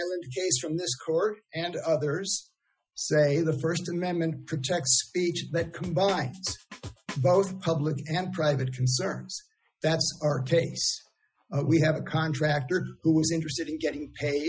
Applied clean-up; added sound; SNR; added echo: classical method Wiener filter.